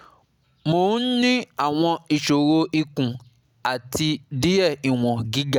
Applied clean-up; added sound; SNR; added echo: none; none; none; none.